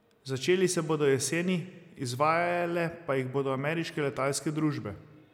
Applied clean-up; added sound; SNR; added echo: none; none; none; none.